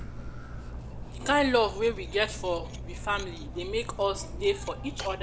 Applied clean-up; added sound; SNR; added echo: none; Cutlery, silverware; 8 dB; none.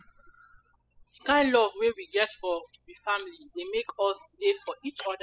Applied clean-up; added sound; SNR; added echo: classical method spectral subtraction.